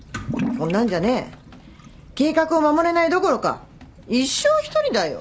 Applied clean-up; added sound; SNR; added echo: none; Toilet flush / Liquid; 13 dB; none.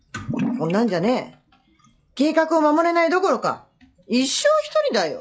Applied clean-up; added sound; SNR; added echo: classical method log-MMSE.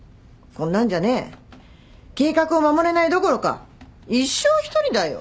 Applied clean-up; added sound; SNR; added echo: none; none; none; none.